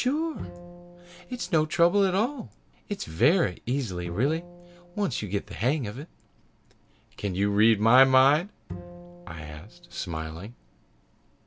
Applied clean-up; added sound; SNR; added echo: none; Bowed string instrument; 17 dB; none.